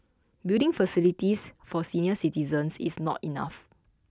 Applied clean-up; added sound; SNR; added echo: none; none; none; none.